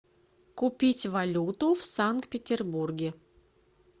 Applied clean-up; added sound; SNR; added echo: none; none; none; none.